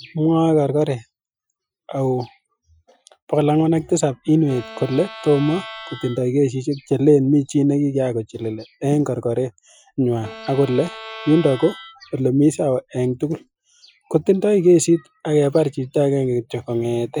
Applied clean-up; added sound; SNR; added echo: classical method Wiener filter.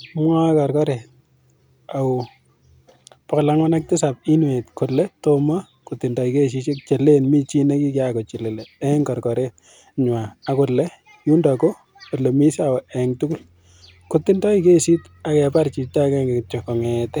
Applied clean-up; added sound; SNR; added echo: none; none; none; none.